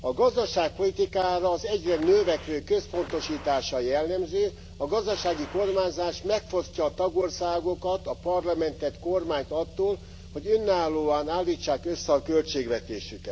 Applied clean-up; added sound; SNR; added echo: none; Gunshot, gunfire + Car; 17 dB; none.